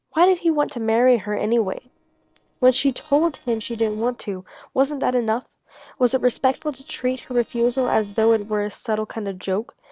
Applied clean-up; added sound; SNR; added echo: neural separator model SepFormer DNS4.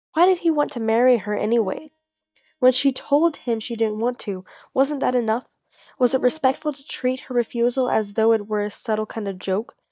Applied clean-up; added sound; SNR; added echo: neural mask model DeepFilterNet 3.